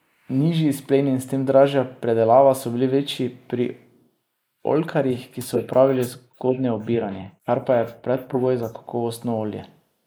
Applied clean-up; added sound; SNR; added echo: neural mask model Resemble Enhance denoiser.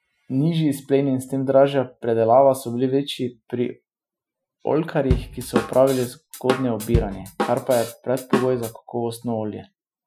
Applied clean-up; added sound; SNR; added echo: classical method Wiener filter.